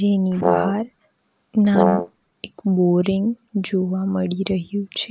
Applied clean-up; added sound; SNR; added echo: none; Brass instrument; 0 dB; none.